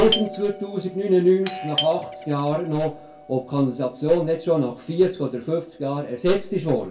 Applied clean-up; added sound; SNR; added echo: none; Doorbell; 12 dB; reverberation time 0.2 s.